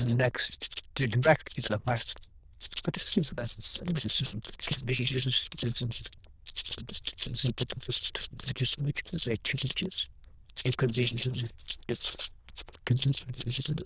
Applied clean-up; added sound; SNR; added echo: neural diffusion model UNIVERSE++.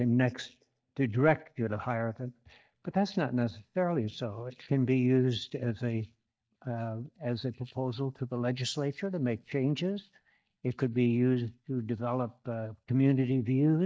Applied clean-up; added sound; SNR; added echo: neural mask model DeepFilterNet 3.